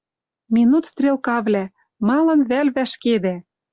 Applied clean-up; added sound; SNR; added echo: none; none; none; none.